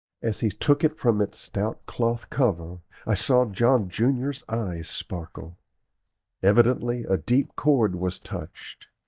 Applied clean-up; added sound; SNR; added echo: neural mask model DeepFilterNet 3.